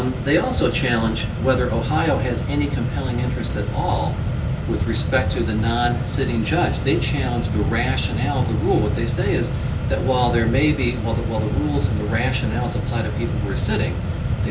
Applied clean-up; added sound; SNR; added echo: none; Mechanisms; -1 dB; reverberation time 0.2 s.